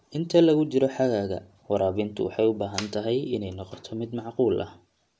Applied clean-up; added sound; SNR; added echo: none; none; none; none.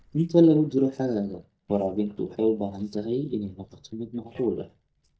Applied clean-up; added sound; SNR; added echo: neural mask model DeepFilterNet 3.